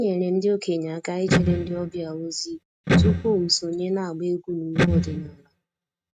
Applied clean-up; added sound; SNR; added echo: neural mask model RNNoise.